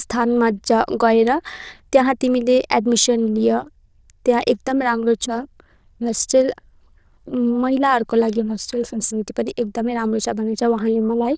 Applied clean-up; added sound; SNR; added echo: neural diffusion model UNIVERSE++.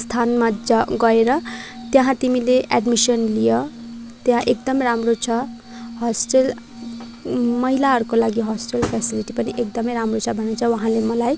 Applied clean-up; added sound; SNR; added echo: none; Glass; 16 dB; none.